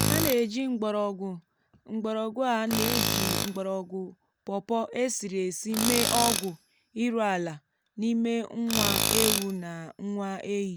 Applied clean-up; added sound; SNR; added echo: none; Tools; 3 dB; none.